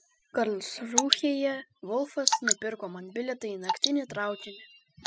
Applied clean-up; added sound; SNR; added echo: classical method spectral subtraction.